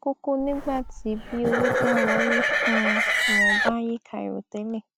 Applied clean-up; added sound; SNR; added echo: none; Livestock, farm animals, working animals; -4 dB; none.